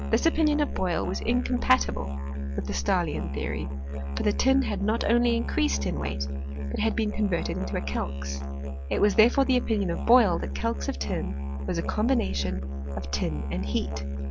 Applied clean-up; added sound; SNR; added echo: none; Musical instrument; 4 dB; none.